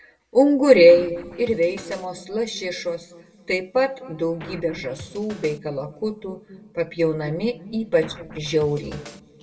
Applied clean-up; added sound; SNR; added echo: none; Scratching (performance technique); 19 dB; reverberation time 1.4 s.